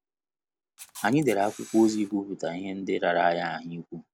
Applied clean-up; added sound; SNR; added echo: none; Camera; 19 dB; none.